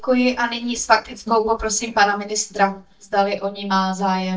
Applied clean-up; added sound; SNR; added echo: neural mask model DeepFilterNet 3.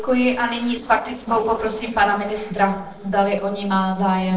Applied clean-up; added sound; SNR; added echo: neural separator model SepFormer DNS4.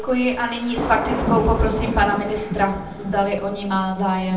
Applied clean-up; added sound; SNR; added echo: none; Thunder; 7 dB; reverberation time 0.3 s.